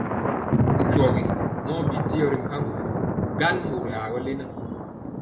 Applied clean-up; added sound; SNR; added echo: none; Thunder; -4 dB; reverberation time 0.7 s.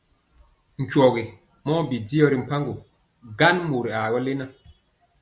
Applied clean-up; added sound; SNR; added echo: none; none; none; none.